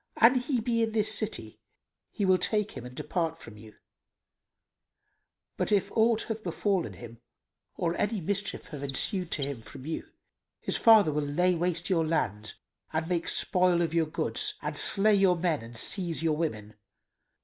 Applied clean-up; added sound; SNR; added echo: none; Chirp, tweet; 14 dB; none.